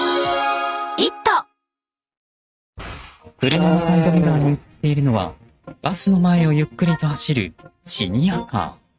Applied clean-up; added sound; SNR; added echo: neural mask model RNNoise.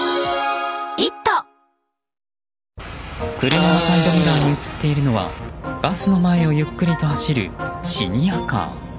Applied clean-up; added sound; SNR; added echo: none; Fart; 4 dB; none.